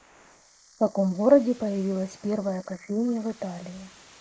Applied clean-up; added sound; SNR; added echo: neural mask model Resemble Enhance denoiser.